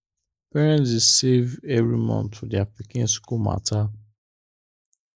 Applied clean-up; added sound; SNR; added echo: neural mask model Resemble Enhance denoiser.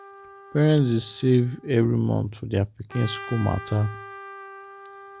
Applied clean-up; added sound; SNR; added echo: none; Trumpet; 18 dB; none.